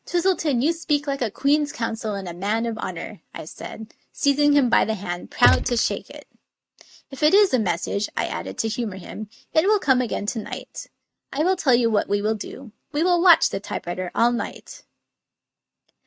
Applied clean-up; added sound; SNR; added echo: neural mask model RNNoise.